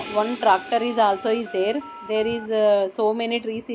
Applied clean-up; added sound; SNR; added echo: none; Crash cymbal + Telephone; 16 dB; none.